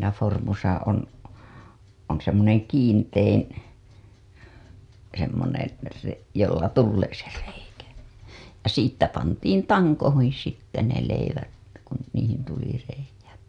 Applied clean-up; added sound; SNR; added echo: none; none; none; none.